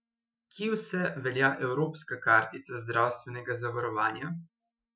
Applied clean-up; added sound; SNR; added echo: classical method Wiener filter.